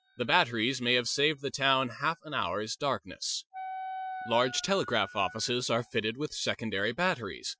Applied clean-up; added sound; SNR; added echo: classical method Wiener filter.